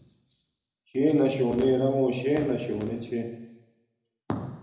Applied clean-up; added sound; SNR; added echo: none; none; none; reverberation time 0.9 s.